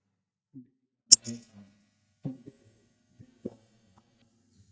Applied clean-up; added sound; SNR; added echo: neural mask model DeepFilterNet 3.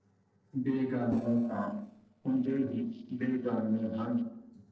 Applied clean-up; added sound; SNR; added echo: neural separator model SepFormer DNS4.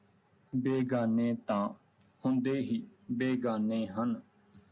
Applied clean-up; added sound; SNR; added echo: none; none; none; none.